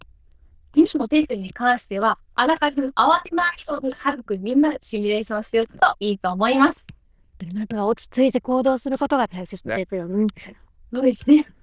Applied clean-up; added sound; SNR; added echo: neural diffusion model UNIVERSE++.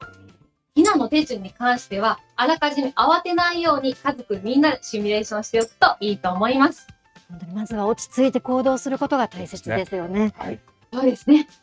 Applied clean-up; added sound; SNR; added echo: neural mask model RNNoise.